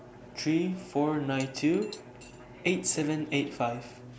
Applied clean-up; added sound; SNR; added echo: none; Bowed string instrument + Cutlery, silverware / Dishes, pots, and pans; 18 dB; none.